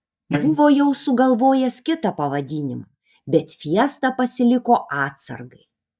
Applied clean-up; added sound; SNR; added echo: neural mask model DeepFilterNet 3.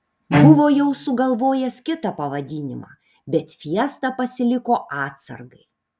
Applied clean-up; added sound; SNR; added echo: none; Bowed string instrument; 0 dB; none.